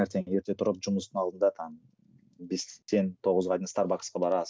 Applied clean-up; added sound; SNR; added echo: none; none; none; none.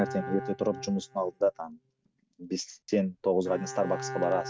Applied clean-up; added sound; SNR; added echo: neural mask model RNNoise.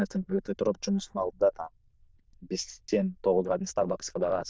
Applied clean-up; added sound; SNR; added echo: neural diffusion model UNIVERSE++.